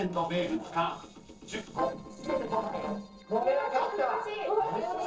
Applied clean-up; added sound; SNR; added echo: neural separator model SepFormer DNS4.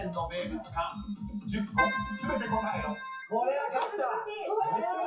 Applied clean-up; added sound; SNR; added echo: classical method WPE with log-MMSE.